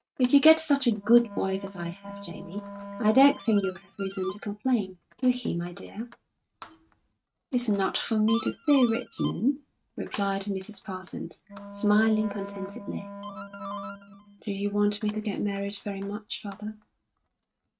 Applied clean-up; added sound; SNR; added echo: neural mask model RNNoise.